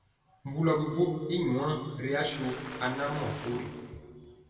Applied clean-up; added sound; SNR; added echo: none; Waves, surf; 14 dB; reverberation time 2.1 s.